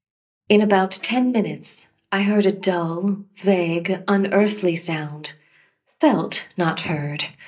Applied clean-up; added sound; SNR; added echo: neural mask model DeepFilterNet 3.